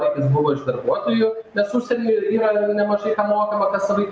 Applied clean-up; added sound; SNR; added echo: none; none; none; none.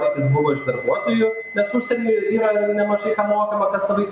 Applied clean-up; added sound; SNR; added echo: none; Wind instrument, woodwind instrument; 17 dB; none.